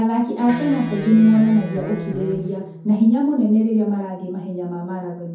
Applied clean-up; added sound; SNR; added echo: none; Electric guitar; 10 dB; reverberation time 0.6 s.